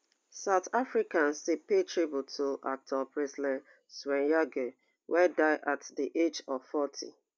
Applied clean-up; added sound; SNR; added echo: none; none; none; none.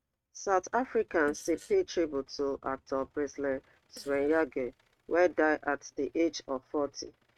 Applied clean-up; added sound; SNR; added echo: neural mask model RNNoise.